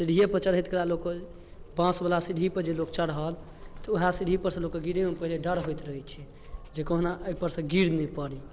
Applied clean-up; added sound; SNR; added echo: none; Water + Zipper (clothing); 14 dB; none.